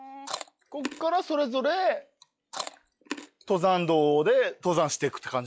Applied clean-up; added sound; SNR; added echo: classical method log-MMSE.